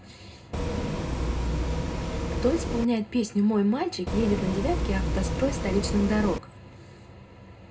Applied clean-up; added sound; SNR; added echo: none; Bus; 0 dB; reverberation time 0.2 s.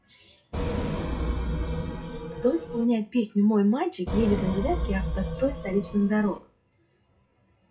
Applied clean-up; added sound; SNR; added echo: classical method WPE with log-MMSE.